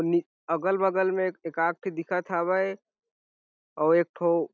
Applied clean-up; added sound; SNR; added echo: none; none; none; none.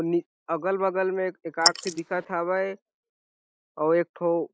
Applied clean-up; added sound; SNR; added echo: neural mask model Resemble Enhance denoiser.